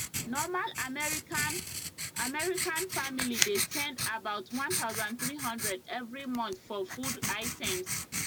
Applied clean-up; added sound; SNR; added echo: none; Writing; 0 dB; none.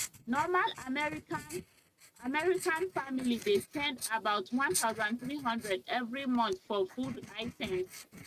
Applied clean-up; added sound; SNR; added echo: neural mask model RNNoise.